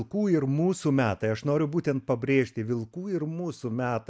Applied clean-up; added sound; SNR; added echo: none; none; none; none.